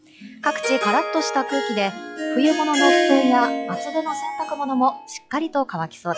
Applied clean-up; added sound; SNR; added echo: classical method log-MMSE.